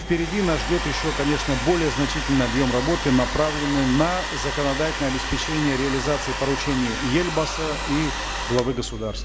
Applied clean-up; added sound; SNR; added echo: none; Engine + Domestic sounds, home sounds; 4 dB; none.